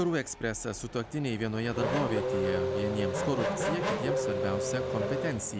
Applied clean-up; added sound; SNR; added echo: none; Race car, auto racing / Accelerating, revving, vroom; -1 dB; none.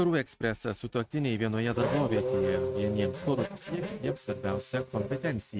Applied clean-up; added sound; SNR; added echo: neural mask model RNNoise.